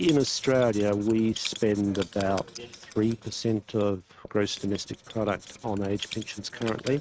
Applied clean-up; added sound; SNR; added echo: neural mask model RNNoise.